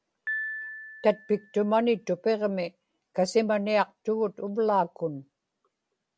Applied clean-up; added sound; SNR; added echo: none; Piano; 15 dB; none.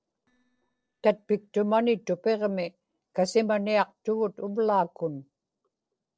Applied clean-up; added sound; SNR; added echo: neural separator model SepFormer DNS4.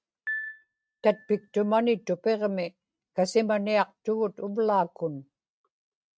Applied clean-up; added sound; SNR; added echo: neural mask model RNNoise.